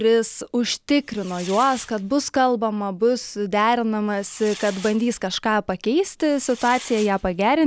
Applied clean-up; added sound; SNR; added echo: none; Fireworks; 19 dB; none.